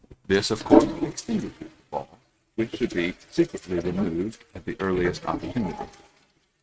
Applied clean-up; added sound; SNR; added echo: neural mask model RNNoise.